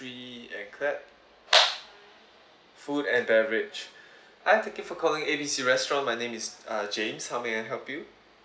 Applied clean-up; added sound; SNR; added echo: none; none; none; none.